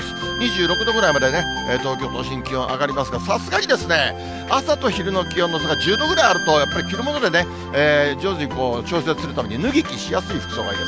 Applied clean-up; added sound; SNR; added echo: none; Bowed string instrument; 9 dB; none.